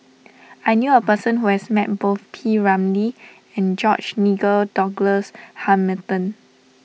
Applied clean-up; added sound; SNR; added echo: none; none; none; none.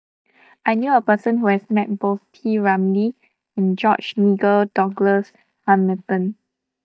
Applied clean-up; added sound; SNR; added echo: neural mask model DeepFilterNet 3.